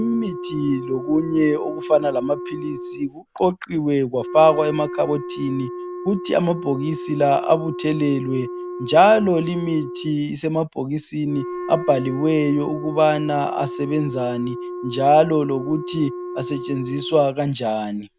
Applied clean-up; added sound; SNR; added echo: none; Wind instrument, woodwind instrument; 10 dB; none.